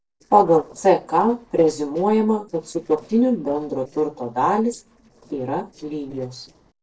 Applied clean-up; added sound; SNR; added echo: neural separator model SepFormer DNS4.